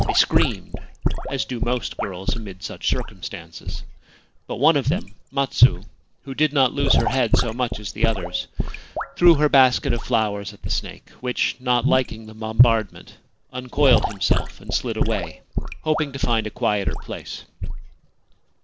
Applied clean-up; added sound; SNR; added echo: none; Sink (filling or washing) / Gurgling / Liquid; 0 dB; none.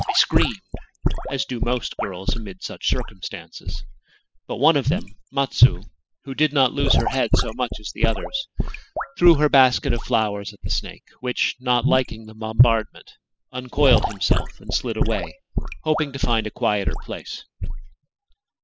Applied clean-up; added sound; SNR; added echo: classical method spectral subtraction.